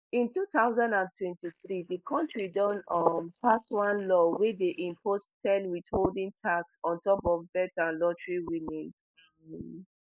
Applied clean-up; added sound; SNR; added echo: neural mask model Resemble Enhance denoiser.